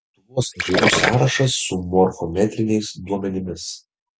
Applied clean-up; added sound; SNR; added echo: none; Gurgling; 5 dB; none.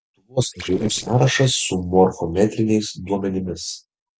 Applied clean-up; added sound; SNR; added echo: neural separator model SepFormer DNS4.